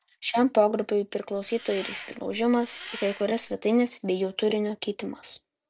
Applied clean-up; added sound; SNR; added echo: none; Engine; 14 dB; none.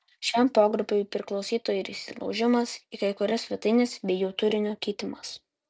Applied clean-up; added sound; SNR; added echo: none; none; none; none.